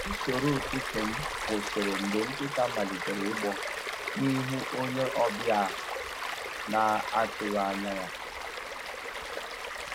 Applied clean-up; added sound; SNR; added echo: none; Stream; 3 dB; none.